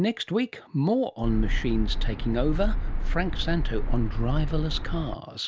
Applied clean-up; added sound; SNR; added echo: none; Car; -2 dB; none.